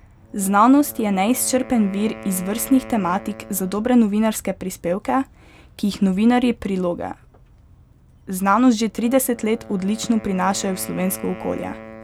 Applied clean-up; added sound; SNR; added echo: none; Wind instrument, woodwind instrument; 19 dB; none.